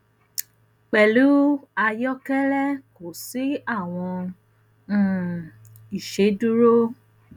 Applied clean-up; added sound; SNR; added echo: none; none; none; none.